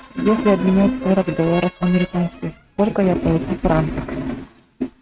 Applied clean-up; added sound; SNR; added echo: neural mask model RNNoise.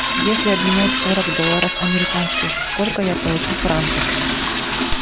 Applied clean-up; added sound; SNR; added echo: none; Toilet flush / Door; -2 dB; none.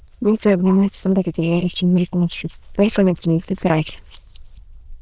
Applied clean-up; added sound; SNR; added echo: neural diffusion model UNIVERSE++.